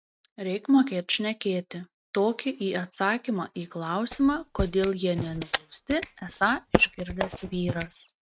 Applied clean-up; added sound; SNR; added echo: neural mask model RNNoise.